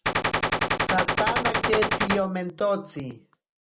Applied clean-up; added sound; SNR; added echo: none; Gunshot, gunfire; -5 dB; none.